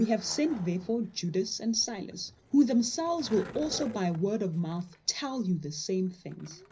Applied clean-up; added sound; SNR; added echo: none; Skateboard; 19 dB; reverberation time 0.4 s.